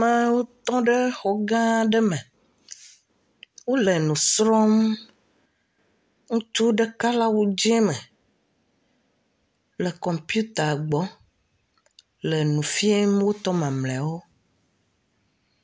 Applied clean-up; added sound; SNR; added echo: none; none; none; none.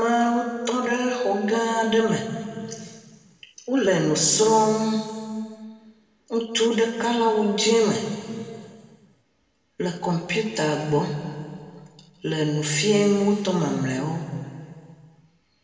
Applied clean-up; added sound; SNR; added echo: none; none; none; reverberation time 2.1 s.